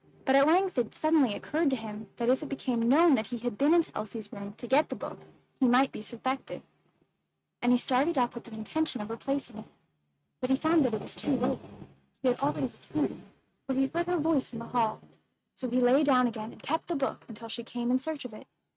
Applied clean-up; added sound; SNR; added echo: neural mask model RNNoise.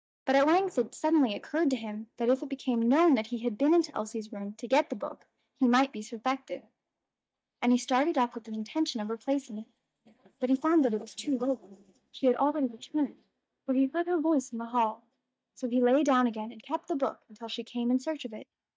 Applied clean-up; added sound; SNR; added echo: neural mask model DeepFilterNet 3.